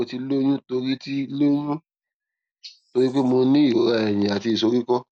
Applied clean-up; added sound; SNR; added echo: neural mask model DeepFilterNet 3.